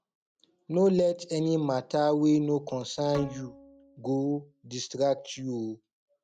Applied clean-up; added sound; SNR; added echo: none; Bowed string instrument; 19 dB; none.